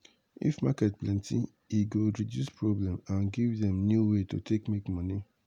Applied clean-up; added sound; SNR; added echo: none; none; none; none.